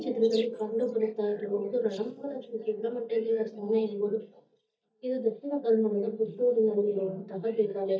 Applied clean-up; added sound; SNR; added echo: neural mask model DeepFilterNet 3.